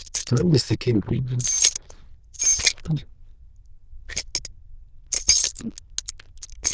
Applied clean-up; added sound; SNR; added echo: neural diffusion model UNIVERSE++.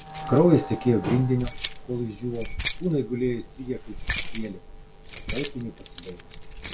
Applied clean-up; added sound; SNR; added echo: none; Keys jangling; 2 dB; none.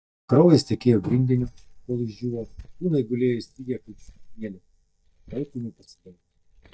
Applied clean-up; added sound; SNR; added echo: neural mask model DeepFilterNet 3.